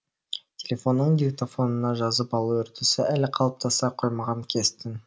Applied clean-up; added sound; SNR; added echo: none; none; none; none.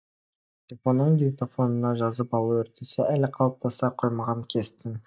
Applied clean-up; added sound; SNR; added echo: neural mask model DeepFilterNet 3.